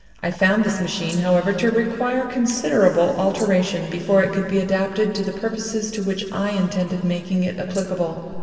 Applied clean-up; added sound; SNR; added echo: none; Rattle (instrument); 19 dB; reverberation time 2.5 s.